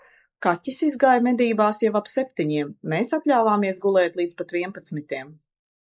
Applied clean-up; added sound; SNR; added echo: neural mask model Resemble Enhance denoiser.